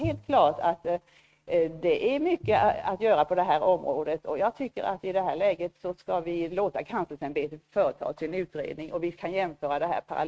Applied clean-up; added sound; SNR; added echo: neural mask model RNNoise.